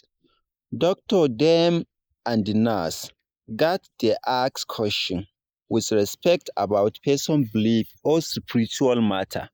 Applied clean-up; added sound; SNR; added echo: neural mask model Resemble Enhance denoiser.